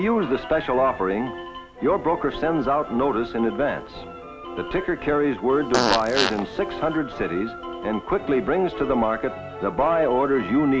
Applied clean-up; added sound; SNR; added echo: none; Fart; 3 dB; none.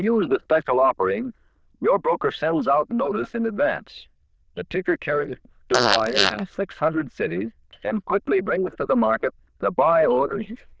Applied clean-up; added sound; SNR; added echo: neural diffusion model UNIVERSE++.